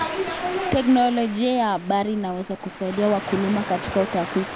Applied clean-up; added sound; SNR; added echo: none; Waves, surf; 11 dB; none.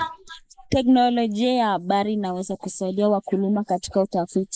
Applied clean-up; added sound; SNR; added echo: neural mask model Resemble Enhance denoiser.